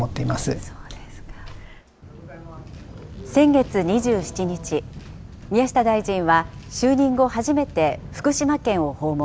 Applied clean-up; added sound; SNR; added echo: none; none; none; none.